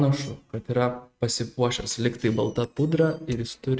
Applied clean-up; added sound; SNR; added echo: neural mask model RNNoise.